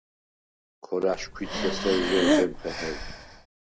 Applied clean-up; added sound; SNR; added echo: none; Breathing; -2 dB; none.